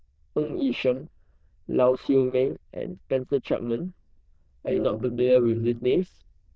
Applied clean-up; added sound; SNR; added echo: neural diffusion model UNIVERSE++.